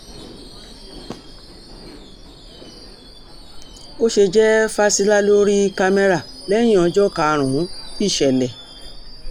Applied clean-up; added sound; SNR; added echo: none; Screech / Subway, metro, underground; 16 dB; none.